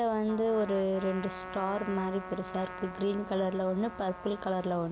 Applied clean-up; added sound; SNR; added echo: none; Trumpet; 13 dB; none.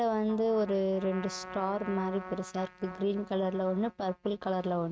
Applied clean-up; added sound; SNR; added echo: neural mask model RNNoise.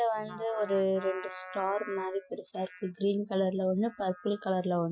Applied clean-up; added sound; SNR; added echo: classical method Wiener filter.